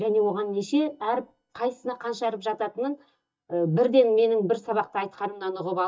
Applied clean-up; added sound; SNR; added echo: neural mask model DeepFilterNet 3.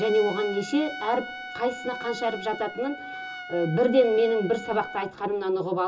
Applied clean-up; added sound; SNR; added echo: none; Trumpet; 12 dB; reverberation time 0.2 s.